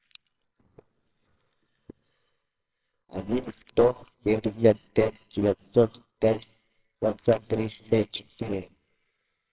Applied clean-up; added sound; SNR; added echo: neural separator model SepFormer WHAMR!.